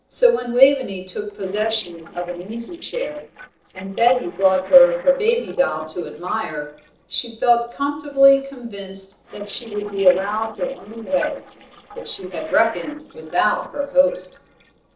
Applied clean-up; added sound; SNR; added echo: neural separator model SepFormer DNS4.